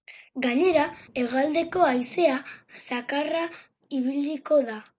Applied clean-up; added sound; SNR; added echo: neural mask model DeepFilterNet 3.